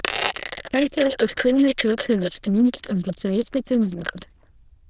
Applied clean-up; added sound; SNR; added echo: neural diffusion model UNIVERSE++.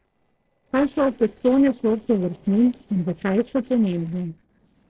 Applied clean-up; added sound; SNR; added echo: neural separator model SepFormer DNS4.